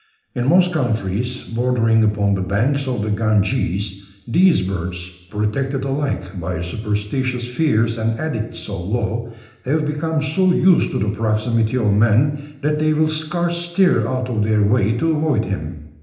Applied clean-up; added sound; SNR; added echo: none; none; none; reverberation time 0.8 s.